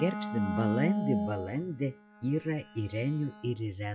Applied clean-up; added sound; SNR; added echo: classical method log-MMSE.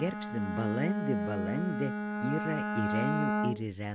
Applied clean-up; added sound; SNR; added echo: none; Bowed string instrument; -1 dB; none.